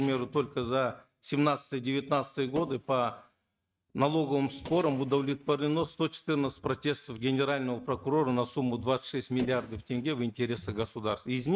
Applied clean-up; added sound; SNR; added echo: neural mask model RNNoise.